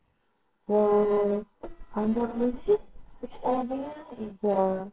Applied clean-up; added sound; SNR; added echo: neural separator model SepFormer WHAMR!.